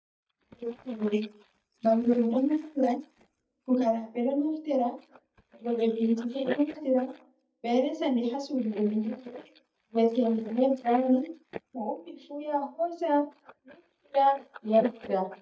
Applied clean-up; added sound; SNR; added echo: neural mask model DeepFilterNet 3.